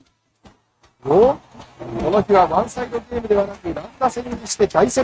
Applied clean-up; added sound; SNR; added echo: neural mask model RNNoise.